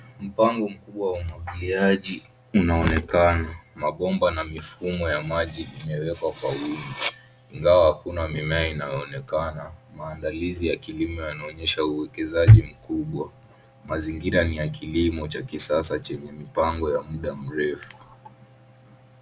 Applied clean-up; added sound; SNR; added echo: none; Cutlery, silverware; 11 dB; none.